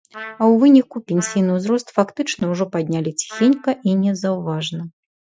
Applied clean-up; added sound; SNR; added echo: classical method Wiener filter.